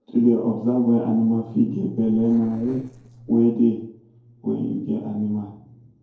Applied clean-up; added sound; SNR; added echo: neural separator model SepFormer DNS4.